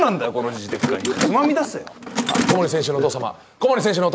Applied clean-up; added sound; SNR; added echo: none; Mechanisms; 5 dB; none.